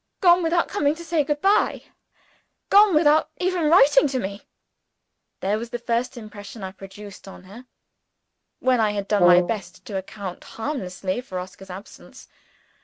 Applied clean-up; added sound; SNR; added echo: none; Brass instrument; 1 dB; none.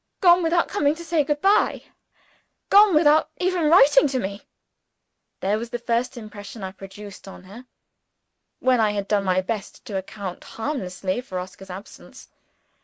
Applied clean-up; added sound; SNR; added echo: neural mask model Resemble Enhance denoiser.